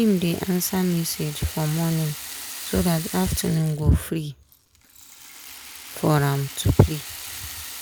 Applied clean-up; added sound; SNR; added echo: none; Rattle (instrument); 13 dB; none.